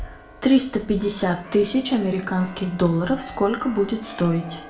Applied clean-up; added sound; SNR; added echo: none; Keyboard (musical); 18 dB; reverberation time 0.4 s.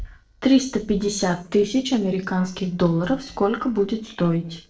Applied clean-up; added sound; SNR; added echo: neural separator model SepFormer DNS4.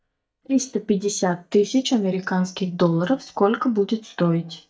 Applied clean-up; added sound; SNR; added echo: neural mask model DeepFilterNet 3.